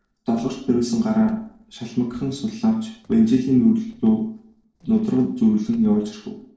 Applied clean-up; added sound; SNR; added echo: neural separator model SepFormer DNS4.